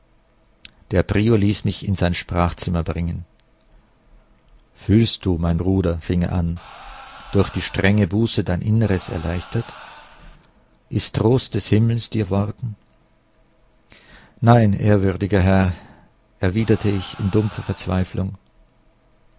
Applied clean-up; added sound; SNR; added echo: none; Crowd; 20 dB; none.